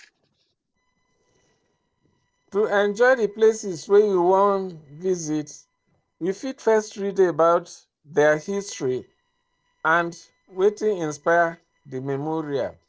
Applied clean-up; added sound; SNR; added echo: neural separator model SepFormer DNS4.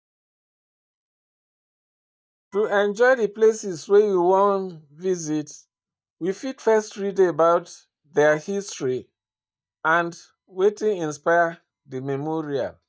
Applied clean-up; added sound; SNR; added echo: neural mask model DeepFilterNet 3.